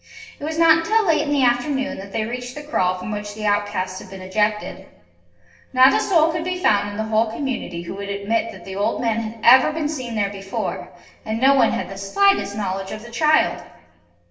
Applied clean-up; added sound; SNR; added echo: none; none; none; reverberation time 0.8 s.